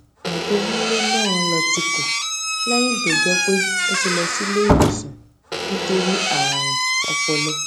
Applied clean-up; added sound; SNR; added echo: none; Squeak / Slam; -4 dB; none.